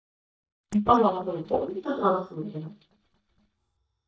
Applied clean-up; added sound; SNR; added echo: neural mask model DeepFilterNet 3.